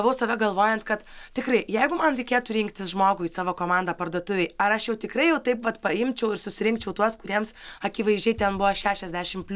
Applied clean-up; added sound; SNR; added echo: none; none; none; none.